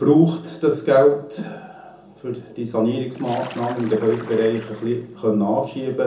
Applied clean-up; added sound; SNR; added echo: none; Splash, splatter; 17 dB; reverberation time 0.5 s.